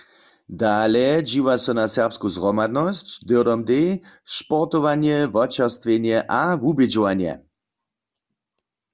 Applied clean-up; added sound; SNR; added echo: none; none; none; none.